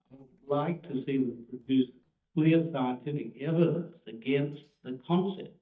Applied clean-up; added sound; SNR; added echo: neural mask model DeepFilterNet 3.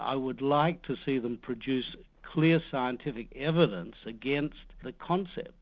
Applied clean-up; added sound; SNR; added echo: none; none; none; none.